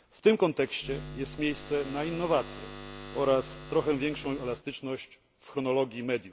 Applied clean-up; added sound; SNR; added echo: none; Buzz; 13 dB; none.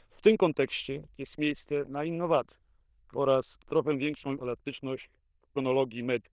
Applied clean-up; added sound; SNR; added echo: neural diffusion model UNIVERSE++.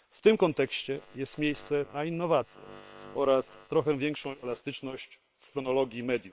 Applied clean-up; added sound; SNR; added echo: neural separator model SepFormer WHAM!.